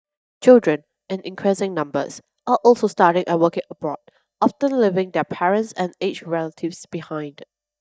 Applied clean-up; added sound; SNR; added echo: neural mask model DeepFilterNet 3.